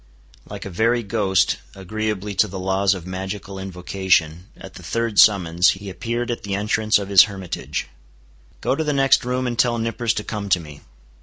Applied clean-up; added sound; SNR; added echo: none; none; none; none.